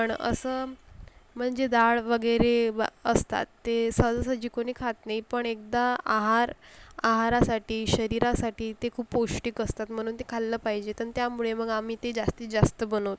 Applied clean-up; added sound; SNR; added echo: none; none; none; none.